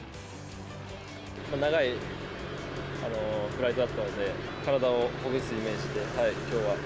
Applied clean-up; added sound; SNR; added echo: none; none; none; none.